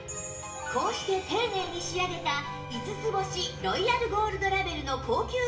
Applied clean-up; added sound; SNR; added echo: none; Gong; 20 dB; reverberation time 0.7 s.